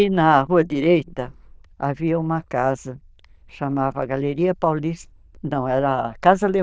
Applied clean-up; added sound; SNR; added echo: neural diffusion model UNIVERSE++.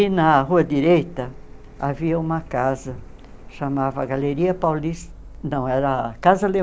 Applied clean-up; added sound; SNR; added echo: none; Printer; 18 dB; none.